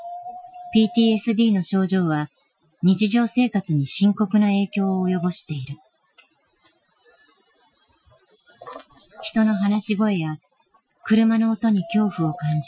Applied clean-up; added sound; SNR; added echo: classical method Wiener filter.